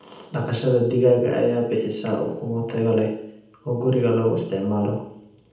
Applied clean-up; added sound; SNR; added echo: none; none; none; reverberation time 0.8 s.